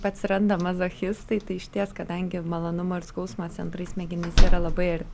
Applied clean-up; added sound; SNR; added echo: none; Slam; -3 dB; none.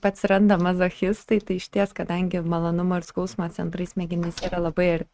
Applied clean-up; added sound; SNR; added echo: neural mask model RNNoise.